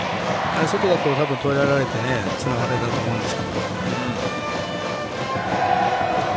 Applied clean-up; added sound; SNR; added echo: none; none; none; none.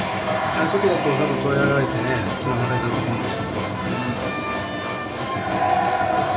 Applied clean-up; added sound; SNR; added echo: none; Bowed string instrument; 12 dB; reverberation time 0.2 s.